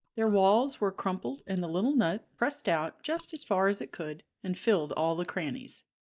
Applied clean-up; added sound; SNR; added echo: neural mask model DeepFilterNet 3.